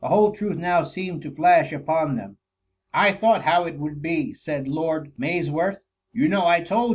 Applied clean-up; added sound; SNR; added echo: none; none; none; none.